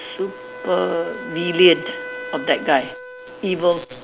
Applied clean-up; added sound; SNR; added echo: none; Wind instrument, woodwind instrument; 13 dB; none.